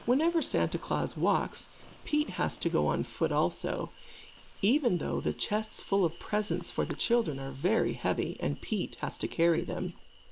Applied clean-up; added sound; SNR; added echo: none; Insect; 19 dB; none.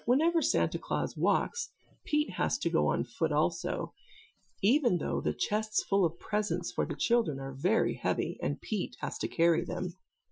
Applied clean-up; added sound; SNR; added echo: classical method Wiener filter.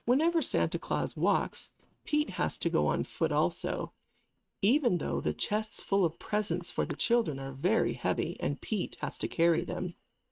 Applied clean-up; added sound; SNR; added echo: neural mask model RNNoise.